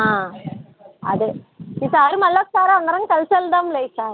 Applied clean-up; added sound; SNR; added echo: none; none; none; none.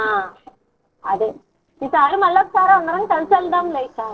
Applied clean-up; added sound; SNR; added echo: neural separator model SepFormer DNS4.